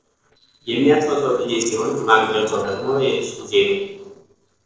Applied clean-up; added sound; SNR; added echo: neural separator model SepFormer DNS4.